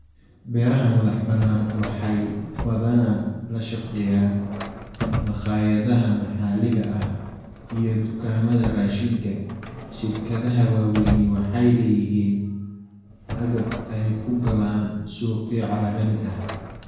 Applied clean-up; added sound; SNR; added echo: none; Drawer open or close; 11 dB; reverberation time 1.0 s.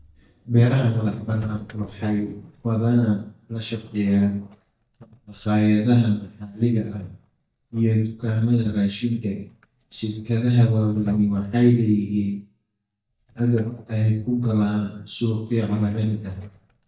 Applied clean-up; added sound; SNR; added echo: neural mask model DeepFilterNet 3.